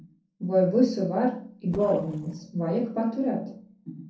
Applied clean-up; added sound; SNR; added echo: neural separator model SepFormer DNS4.